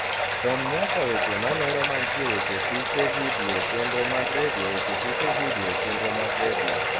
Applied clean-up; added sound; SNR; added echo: none; Bathtub (filling or washing); -4 dB; none.